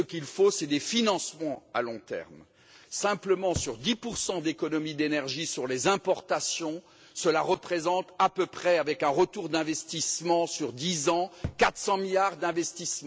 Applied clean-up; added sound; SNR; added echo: none; Thump, thud; 11 dB; none.